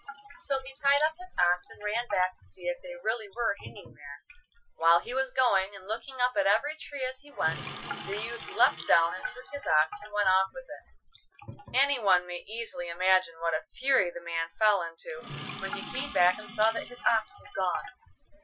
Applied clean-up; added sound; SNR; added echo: classical method Wiener filter.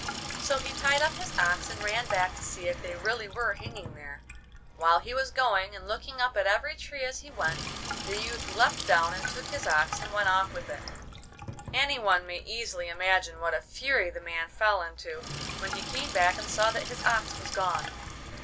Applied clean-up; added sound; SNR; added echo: none; Sink (filling or washing); 9 dB; none.